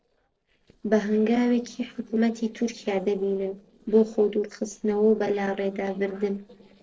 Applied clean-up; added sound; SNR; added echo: neural separator model SepFormer DNS4.